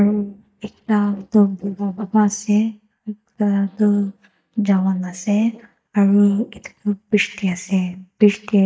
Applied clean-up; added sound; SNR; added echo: neural mask model DeepFilterNet 3.